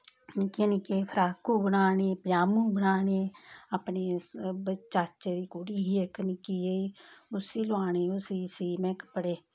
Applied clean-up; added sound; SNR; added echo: none; none; none; none.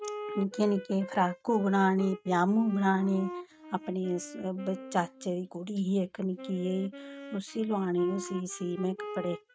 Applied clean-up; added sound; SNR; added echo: neural mask model RNNoise.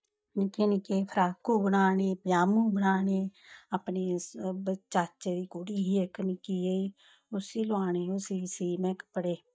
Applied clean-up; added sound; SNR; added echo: neural mask model DeepFilterNet 3.